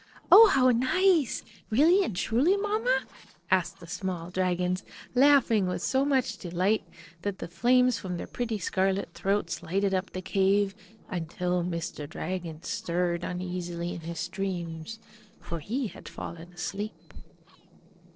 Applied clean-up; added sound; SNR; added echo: neural separator model SepFormer DNS4.